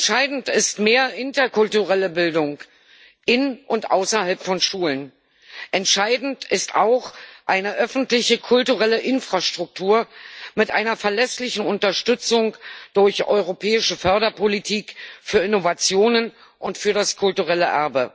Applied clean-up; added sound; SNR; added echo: none; none; none; none.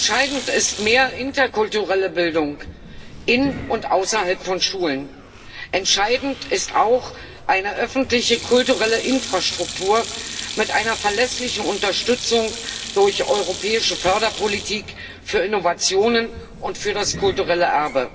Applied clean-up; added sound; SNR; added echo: none; Sink (filling or washing); 12 dB; reverberation time 1.4 s.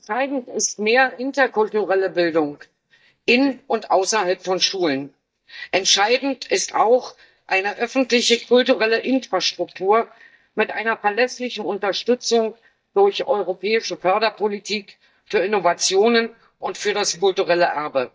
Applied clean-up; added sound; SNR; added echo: neural mask model DeepFilterNet 3.